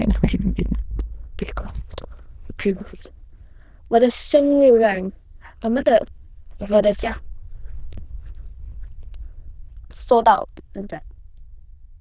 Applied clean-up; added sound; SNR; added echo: neural diffusion model UNIVERSE++.